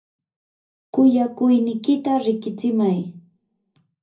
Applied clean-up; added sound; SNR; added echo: none; none; none; reverberation time 0.4 s.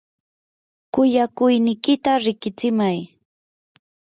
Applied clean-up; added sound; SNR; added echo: none; none; none; none.